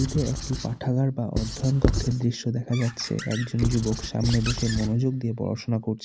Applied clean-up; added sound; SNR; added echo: none; Squeak / Writing; 6 dB; none.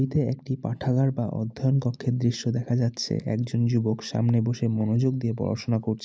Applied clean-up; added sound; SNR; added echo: none; none; none; none.